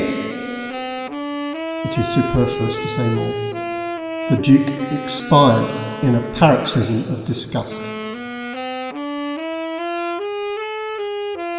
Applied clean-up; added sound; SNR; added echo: none; Wind instrument, woodwind instrument; 5 dB; reverberation time 2.6 s.